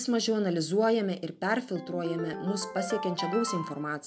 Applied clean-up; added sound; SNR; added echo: none; Ringtone; 7 dB; none.